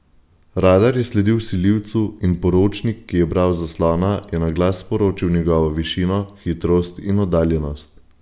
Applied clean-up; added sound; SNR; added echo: none; none; none; none.